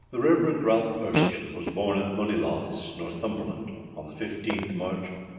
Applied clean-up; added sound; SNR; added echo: none; Fart; 8 dB; reverberation time 1.6 s.